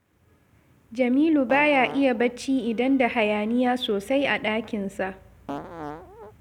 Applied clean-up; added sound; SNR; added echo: none; Fart; 12 dB; none.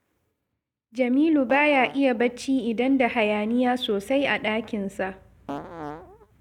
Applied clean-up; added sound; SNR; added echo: neural mask model DeepFilterNet 3.